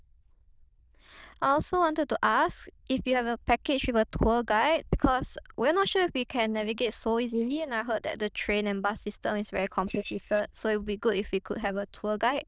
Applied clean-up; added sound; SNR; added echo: neural diffusion model UNIVERSE++.